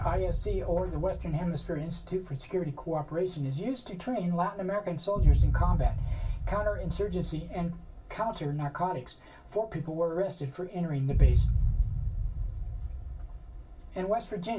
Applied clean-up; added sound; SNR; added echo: none; Boom; -2 dB; reverberation time 0.2 s.